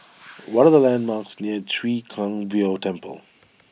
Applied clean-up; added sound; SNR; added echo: none; none; none; none.